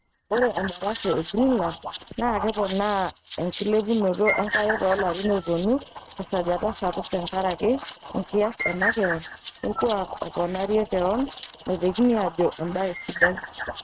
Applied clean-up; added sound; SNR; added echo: neural mask model RNNoise.